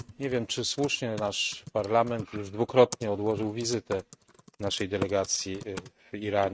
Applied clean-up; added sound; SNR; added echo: neural mask model RNNoise.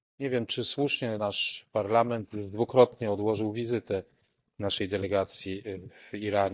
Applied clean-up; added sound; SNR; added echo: neural mask model DeepFilterNet 3.